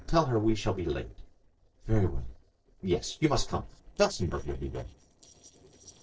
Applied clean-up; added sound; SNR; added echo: neural separator model SepFormer DNS4.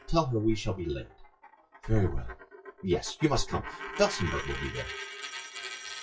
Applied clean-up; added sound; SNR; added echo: classical method WPE with log-MMSE.